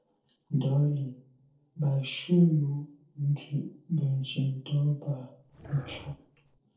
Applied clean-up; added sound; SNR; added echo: neural separator model SepFormer DNS4.